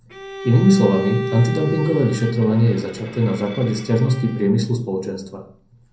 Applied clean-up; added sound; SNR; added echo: none; Bowed string instrument; 12 dB; reverberation time 0.6 s.